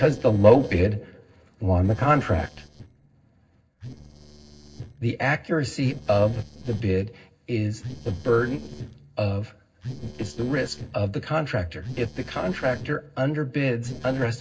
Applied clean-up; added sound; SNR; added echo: neural separator model SepFormer DNS4.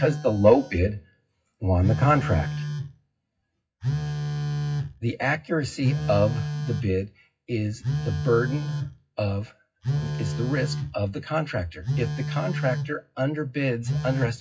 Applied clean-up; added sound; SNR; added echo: classical method WPE with log-MMSE.